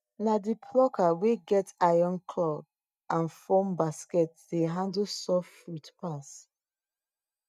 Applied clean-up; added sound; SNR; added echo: neural mask model DeepFilterNet 3.